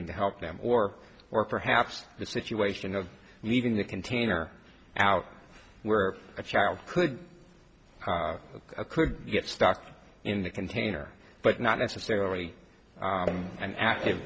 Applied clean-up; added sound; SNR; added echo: none; none; none; none.